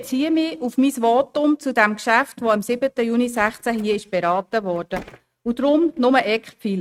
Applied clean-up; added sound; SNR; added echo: neural mask model RNNoise.